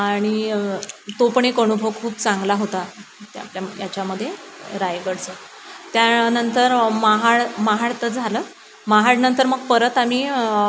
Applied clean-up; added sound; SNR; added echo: none; none; none; none.